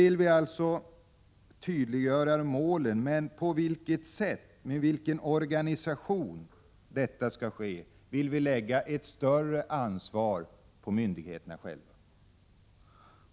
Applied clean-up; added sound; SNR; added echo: none; none; none; none.